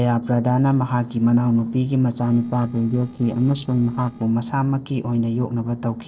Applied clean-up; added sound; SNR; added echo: neural separator model SepFormer DNS4.